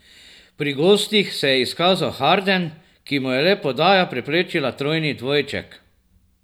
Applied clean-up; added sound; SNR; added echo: none; none; none; none.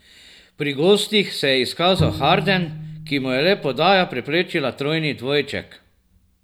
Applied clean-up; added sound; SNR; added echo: none; Bowed string instrument; 8 dB; none.